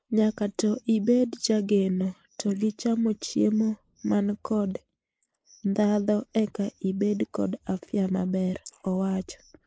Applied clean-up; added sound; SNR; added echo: neural mask model Resemble Enhance denoiser.